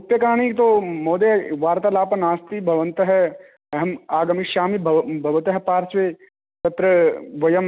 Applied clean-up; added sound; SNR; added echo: none; none; none; none.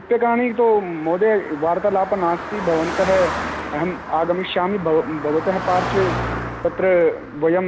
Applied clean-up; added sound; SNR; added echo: none; Car passing by; 9 dB; none.